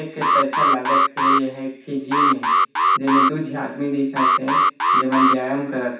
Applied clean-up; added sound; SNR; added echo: none; Alarm; -5 dB; reverberation time 0.7 s.